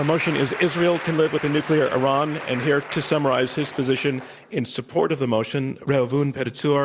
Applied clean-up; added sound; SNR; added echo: none; none; none; none.